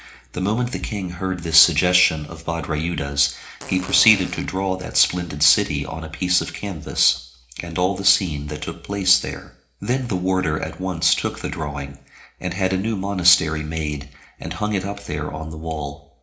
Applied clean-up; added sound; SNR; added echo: none; Fart; 15 dB; reverberation time 0.4 s.